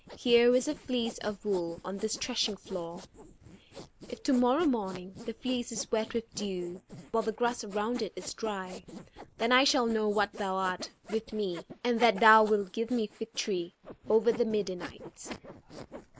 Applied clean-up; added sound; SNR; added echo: neural mask model Resemble Enhance denoiser.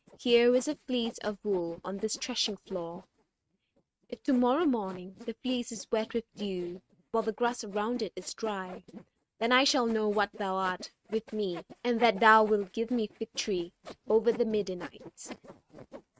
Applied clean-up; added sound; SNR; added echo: neural mask model RNNoise.